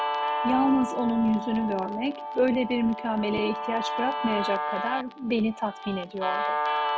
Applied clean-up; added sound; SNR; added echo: none; Guitar; 3 dB; none.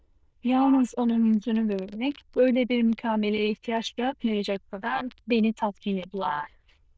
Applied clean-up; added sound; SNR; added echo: neural diffusion model UNIVERSE++.